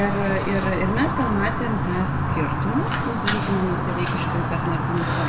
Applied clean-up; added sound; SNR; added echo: none; Fire; -1 dB; reverberation time 1.5 s.